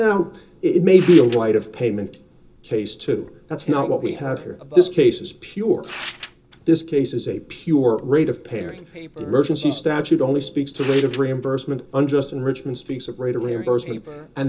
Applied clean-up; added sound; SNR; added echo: none; Tearing; 19 dB; reverberation time 0.2 s.